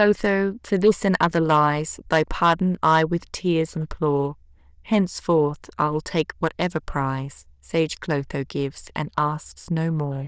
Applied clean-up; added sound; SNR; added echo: neural diffusion model UNIVERSE++.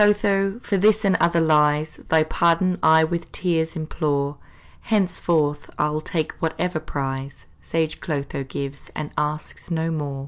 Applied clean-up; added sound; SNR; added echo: none; none; none; none.